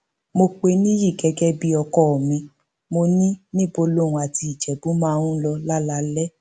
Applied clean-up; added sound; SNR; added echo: none; none; none; none.